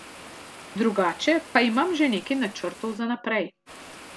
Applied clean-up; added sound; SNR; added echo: none; Water; 18 dB; none.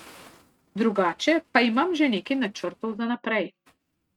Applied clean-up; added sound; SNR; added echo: neural mask model RNNoise.